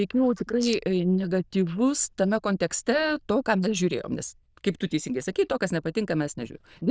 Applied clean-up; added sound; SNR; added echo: neural diffusion model UNIVERSE++.